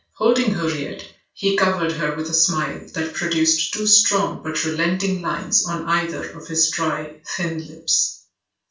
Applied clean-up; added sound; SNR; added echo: none; none; none; reverberation time 0.3 s.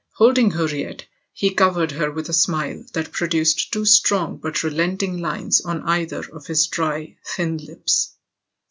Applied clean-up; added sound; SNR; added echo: none; none; none; none.